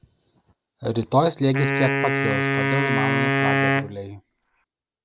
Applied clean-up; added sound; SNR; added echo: none; Wind instrument, woodwind instrument; -3 dB; none.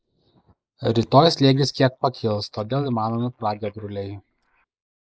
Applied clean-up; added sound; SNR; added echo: neural mask model Resemble Enhance denoiser.